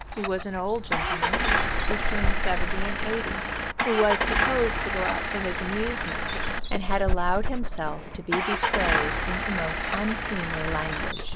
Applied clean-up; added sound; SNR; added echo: none; Dog + Engine starting / Car; -4 dB; none.